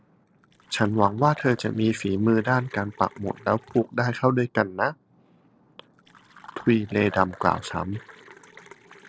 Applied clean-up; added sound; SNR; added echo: neural separator model SepFormer DNS4.